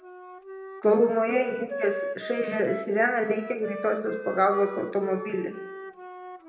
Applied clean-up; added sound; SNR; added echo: none; Wind instrument, woodwind instrument; 10 dB; reverberation time 0.8 s.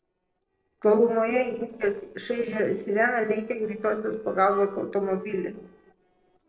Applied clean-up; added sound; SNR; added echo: neural separator model SepFormer DNS4.